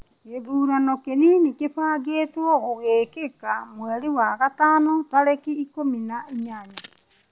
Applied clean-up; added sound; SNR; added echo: none; none; none; none.